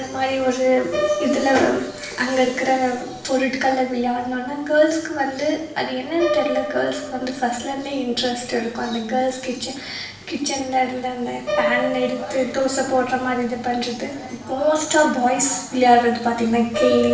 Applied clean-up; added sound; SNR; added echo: none; Piano; 9 dB; reverberation time 0.6 s.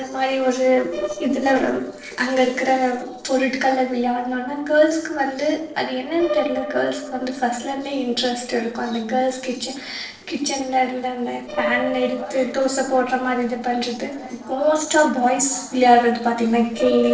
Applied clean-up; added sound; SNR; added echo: neural separator model SepFormer DNS4.